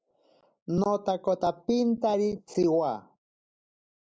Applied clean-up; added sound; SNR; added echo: neural mask model Resemble Enhance denoiser.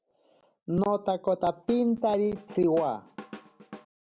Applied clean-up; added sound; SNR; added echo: none; Drum / Drum kit; 18 dB; none.